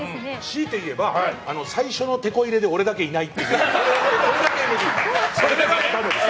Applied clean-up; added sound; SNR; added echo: none; none; none; none.